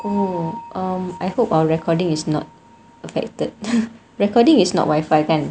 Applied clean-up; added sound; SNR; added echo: none; Bell; 18 dB; none.